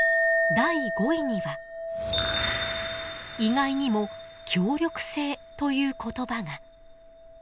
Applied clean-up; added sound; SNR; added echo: none; Chink, clink; 3 dB; none.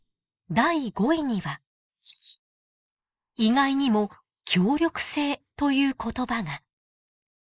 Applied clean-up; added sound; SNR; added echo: neural mask model Resemble Enhance denoiser.